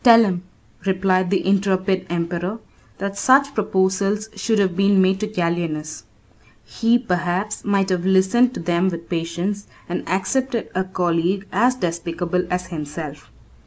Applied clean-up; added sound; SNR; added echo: none; none; none; none.